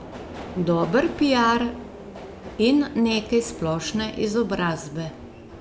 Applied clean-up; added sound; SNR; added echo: none; Subway, metro, underground; 14 dB; none.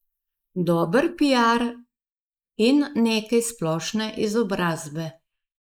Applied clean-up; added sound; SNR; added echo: neural mask model Resemble Enhance denoiser.